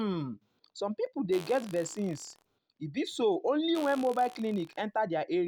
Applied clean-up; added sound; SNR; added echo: none; Fart; 19 dB; none.